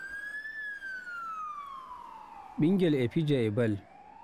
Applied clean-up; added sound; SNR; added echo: none; Motor vehicle (road) / Siren; 11 dB; none.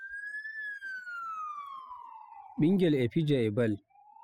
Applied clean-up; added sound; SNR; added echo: classical method spectral subtraction.